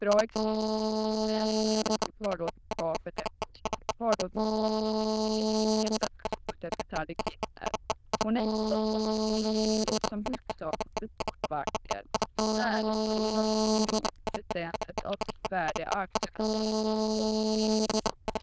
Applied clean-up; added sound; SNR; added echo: neural diffusion model UNIVERSE++.